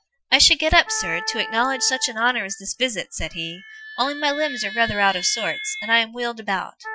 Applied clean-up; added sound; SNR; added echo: classical method Wiener filter.